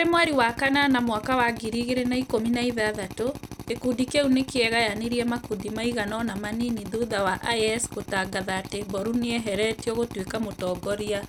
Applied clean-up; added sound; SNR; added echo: none; Drill; 13 dB; none.